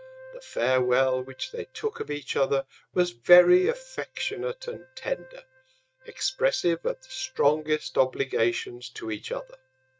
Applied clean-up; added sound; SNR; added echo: neural mask model RNNoise.